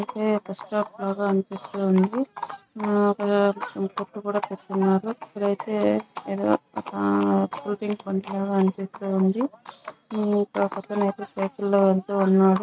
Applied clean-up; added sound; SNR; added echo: neural mask model RNNoise.